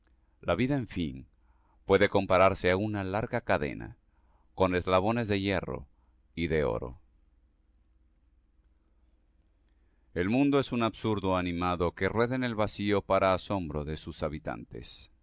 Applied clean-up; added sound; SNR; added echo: none; none; none; none.